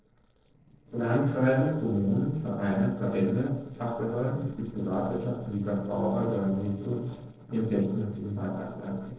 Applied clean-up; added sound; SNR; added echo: neural separator model SepFormer DNS4.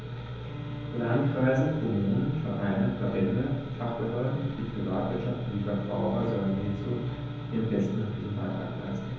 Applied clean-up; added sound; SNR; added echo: none; Bowed string instrument; 15 dB; reverberation time 1.3 s.